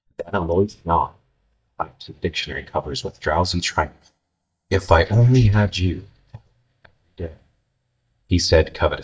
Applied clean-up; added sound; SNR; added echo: neural mask model DeepFilterNet 3.